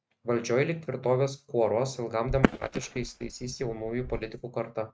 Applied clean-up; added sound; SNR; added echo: neural mask model RNNoise.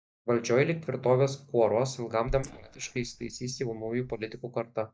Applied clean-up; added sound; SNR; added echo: neural mask model DeepFilterNet 3.